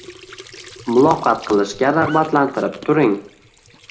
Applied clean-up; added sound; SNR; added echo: none; Squeak / Trickle, dribble / Sink (filling or washing); 19 dB; reverberation time 0.3 s.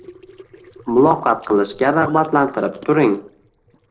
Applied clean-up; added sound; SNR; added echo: neural separator model SepFormer DNS4.